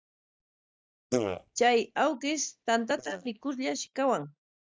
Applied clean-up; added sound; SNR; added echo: neural mask model DeepFilterNet 3.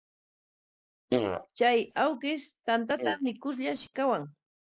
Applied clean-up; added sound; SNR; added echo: neural mask model Resemble Enhance denoiser.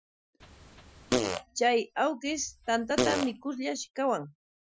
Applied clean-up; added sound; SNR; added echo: classical method Wiener filter.